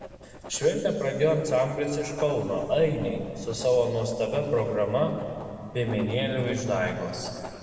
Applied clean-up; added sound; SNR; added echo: none; Writing; 16 dB; reverberation time 2.3 s.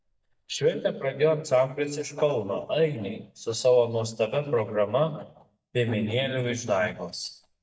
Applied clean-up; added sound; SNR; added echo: neural mask model DeepFilterNet 3.